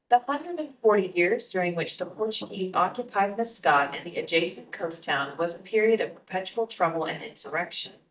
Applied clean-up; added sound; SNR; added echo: neural mask model DeepFilterNet 3.